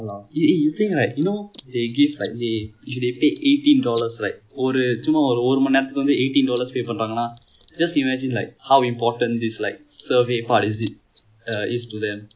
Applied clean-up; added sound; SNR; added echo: none; Bird; 16 dB; none.